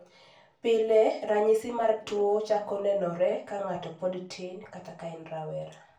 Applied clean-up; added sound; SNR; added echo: none; none; none; reverberation time 0.3 s.